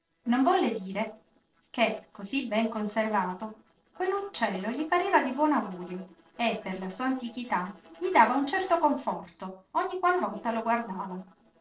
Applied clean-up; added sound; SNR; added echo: neural separator model SepFormer DNS4.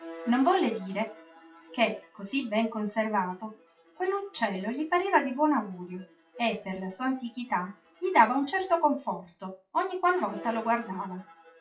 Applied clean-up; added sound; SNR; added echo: classical method WPE with log-MMSE.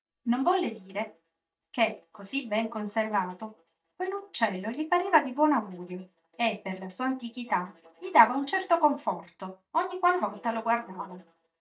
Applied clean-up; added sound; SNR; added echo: neural mask model DeepFilterNet 3.